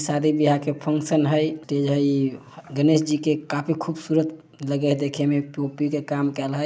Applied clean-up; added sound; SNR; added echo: none; none; none; none.